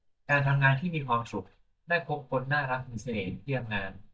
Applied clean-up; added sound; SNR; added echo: neural mask model DeepFilterNet 3.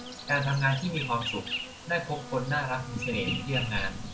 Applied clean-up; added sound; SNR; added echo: none; Insect; 7 dB; reverberation time 0.3 s.